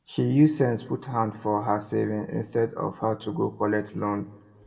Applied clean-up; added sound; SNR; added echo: none; none; none; reverberation time 1.4 s.